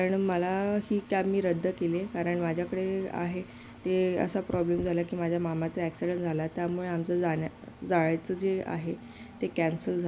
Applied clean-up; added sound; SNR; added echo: none; Engine; 19 dB; none.